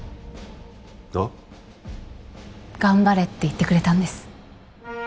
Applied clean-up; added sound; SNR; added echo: none; none; none; none.